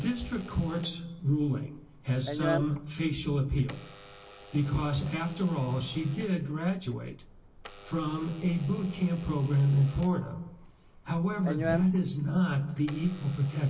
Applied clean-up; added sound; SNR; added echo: none; Alarm / Door; 12 dB; reverberation time 0.2 s.